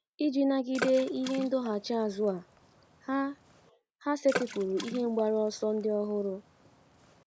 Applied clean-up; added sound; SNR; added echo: none; Water / Splash, splatter; 12 dB; none.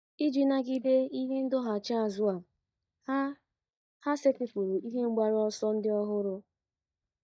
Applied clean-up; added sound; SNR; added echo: neural mask model DeepFilterNet 3.